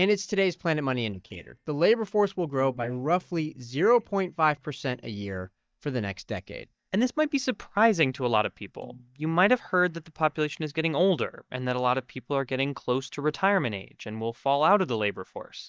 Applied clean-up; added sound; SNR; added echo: neural mask model DeepFilterNet 3.